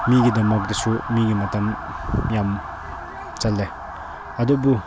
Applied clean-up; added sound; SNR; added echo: none; Motor vehicle (road) / Siren; 9 dB; none.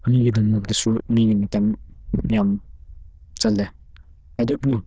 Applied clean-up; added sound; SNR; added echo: neural diffusion model UNIVERSE++.